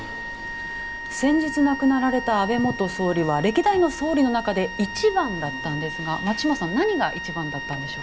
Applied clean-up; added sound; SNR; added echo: none; Wind instrument, woodwind instrument; 9 dB; none.